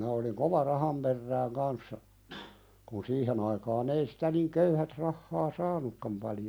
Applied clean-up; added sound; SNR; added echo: none; none; none; none.